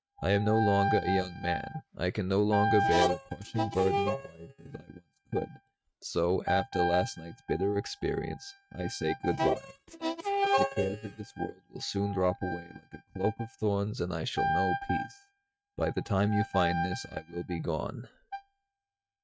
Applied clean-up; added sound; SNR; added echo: neural mask model RNNoise.